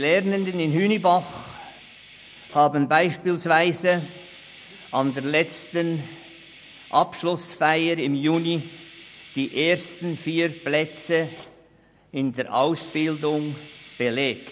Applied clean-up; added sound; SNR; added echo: none; Hiss; 15 dB; none.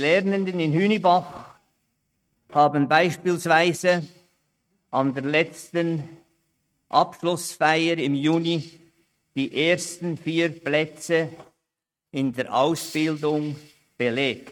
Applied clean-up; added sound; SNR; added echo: neural mask model RNNoise.